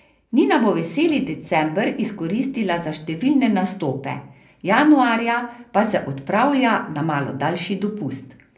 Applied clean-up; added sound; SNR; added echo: none; none; none; reverberation time 0.4 s.